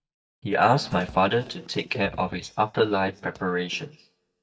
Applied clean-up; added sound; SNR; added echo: neural mask model DeepFilterNet 3.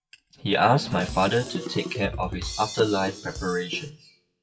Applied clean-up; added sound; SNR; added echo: classical method WPE with log-MMSE.